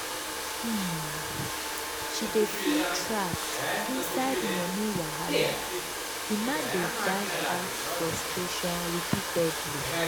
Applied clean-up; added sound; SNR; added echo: none; Domestic sounds, home sounds; -2 dB; none.